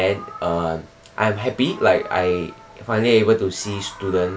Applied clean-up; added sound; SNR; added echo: none; Meow; 20 dB; none.